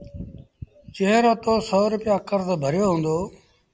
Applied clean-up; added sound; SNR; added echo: none; none; none; none.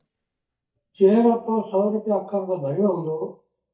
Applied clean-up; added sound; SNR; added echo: neural mask model DeepFilterNet 3.